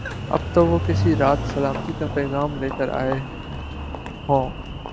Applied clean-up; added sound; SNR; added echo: none; Engine; 4 dB; none.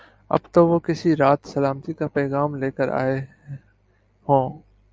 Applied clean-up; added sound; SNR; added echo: none; none; none; none.